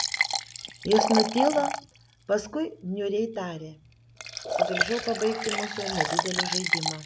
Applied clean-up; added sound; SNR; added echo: none; Liquid; 0 dB; none.